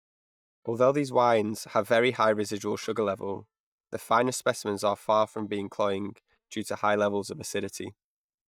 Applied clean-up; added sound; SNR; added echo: neural mask model DeepFilterNet 3.